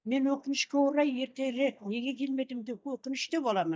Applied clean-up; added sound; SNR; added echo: neural mask model DeepFilterNet 3.